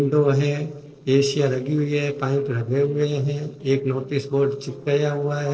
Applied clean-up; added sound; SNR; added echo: neural separator model SepFormer DNS4.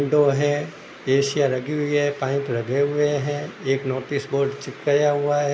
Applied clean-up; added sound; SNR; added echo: none; none; none; none.